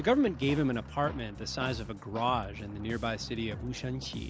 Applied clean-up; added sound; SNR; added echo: none; Bass guitar; 13 dB; none.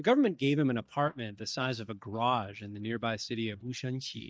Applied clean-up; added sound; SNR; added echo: neural mask model DeepFilterNet 3.